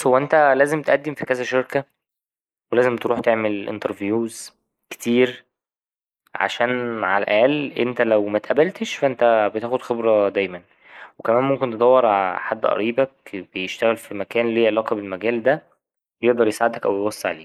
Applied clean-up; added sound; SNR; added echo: neural mask model Resemble Enhance denoiser.